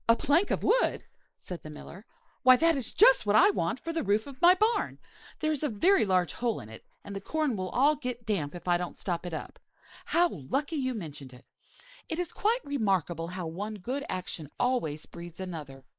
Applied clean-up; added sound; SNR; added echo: neural mask model Resemble Enhance denoiser.